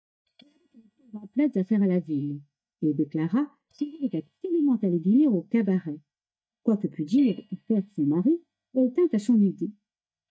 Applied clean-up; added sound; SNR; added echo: neural mask model DeepFilterNet 3.